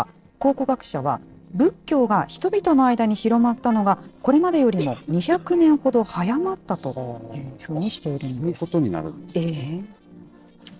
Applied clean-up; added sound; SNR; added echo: neural separator model SepFormer DNS4.